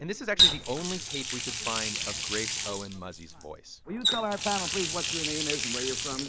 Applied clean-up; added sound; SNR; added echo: none; Water tap, faucet; -4 dB; none.